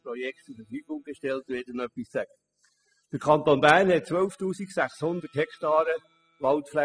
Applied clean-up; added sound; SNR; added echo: classical method spectral subtraction.